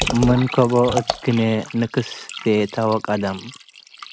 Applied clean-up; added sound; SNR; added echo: none; Liquid; 10 dB; none.